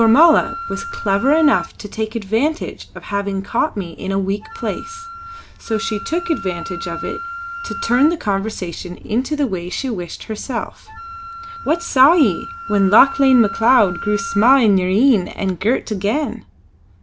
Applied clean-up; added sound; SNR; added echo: none; Wind instrument, woodwind instrument; 13 dB; none.